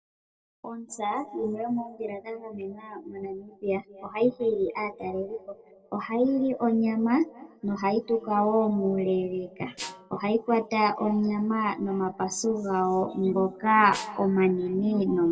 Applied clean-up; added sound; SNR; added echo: neural separator model SepFormer DNS4.